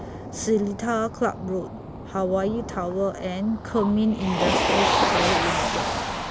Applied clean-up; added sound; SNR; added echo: none; Motor vehicle (road); 0 dB; none.